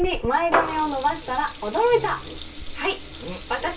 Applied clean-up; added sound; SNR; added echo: none; Water tap, faucet / Liquid; 6 dB; reverberation time 0.2 s.